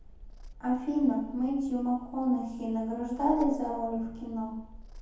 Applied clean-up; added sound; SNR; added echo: none; Purr; 16 dB; reverberation time 1.9 s.